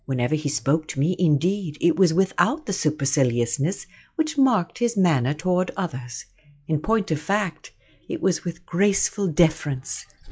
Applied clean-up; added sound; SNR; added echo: classical method log-MMSE.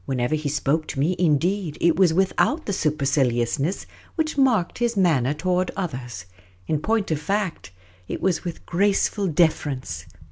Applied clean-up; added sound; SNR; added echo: none; none; none; none.